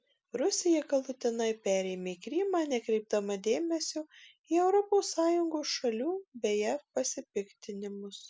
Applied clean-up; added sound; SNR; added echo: none; none; none; none.